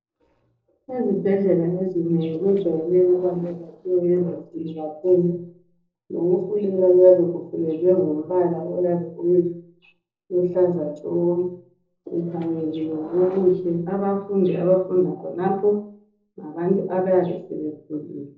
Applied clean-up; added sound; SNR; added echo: neural separator model SepFormer DNS4.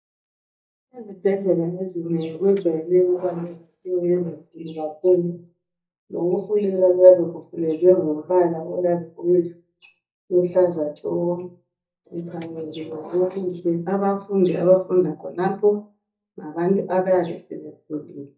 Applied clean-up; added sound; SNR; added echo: neural mask model DeepFilterNet 3.